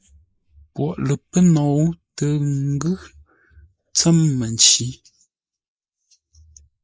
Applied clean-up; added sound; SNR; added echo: neural mask model Resemble Enhance denoiser.